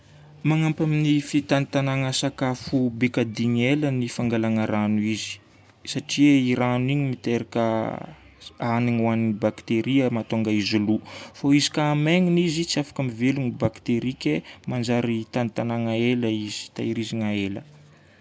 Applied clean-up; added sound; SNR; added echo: none; none; none; none.